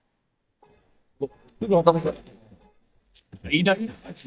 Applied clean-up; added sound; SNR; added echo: neural mask model DeepFilterNet 3.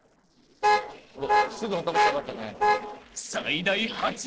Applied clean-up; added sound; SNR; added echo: neural separator model SepFormer DNS4.